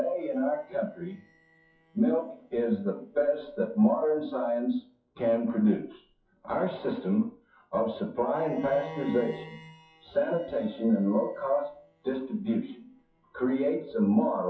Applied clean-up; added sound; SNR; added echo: classical method WPE with log-MMSE.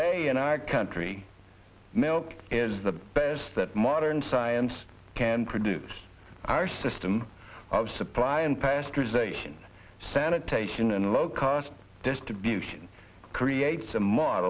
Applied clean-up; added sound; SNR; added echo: none; none; none; none.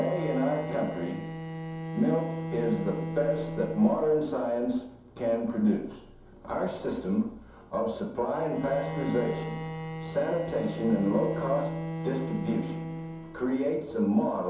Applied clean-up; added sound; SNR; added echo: none; Bowed string instrument; 8 dB; reverberation time 2.8 s.